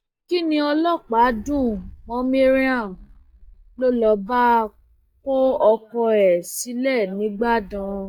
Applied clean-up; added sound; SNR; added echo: neural mask model DeepFilterNet 3.